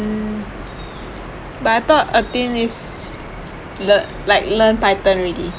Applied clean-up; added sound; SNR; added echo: none; Drip; 15 dB; none.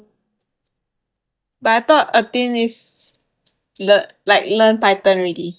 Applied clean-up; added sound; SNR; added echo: neural mask model DeepFilterNet 3.